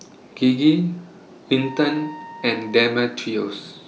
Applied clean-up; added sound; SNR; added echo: none; Wind instrument, woodwind instrument; 20 dB; none.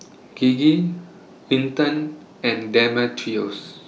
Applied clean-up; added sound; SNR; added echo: none; none; none; none.